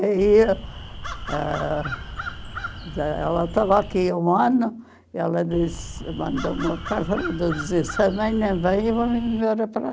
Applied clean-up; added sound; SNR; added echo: none; Crow; 10 dB; none.